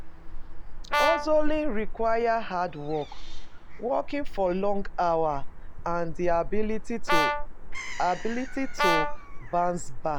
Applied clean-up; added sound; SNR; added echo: none; Gull, seagull / Fowl + Brass instrument; -1 dB; none.